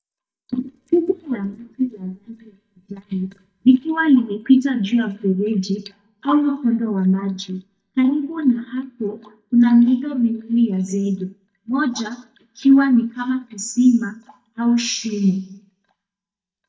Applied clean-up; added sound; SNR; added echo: neural mask model DeepFilterNet 3.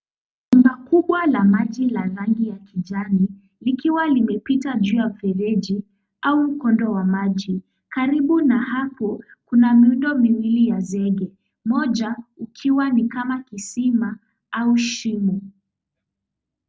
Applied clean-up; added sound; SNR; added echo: none; none; none; none.